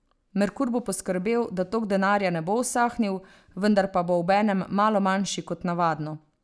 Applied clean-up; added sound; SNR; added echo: none; none; none; none.